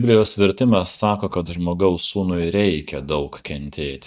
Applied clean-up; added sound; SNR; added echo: neural mask model DeepFilterNet 3.